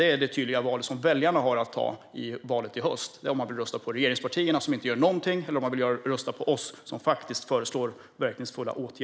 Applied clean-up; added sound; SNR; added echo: none; none; none; none.